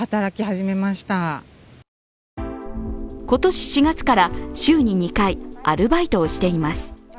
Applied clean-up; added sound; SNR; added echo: none; none; none; none.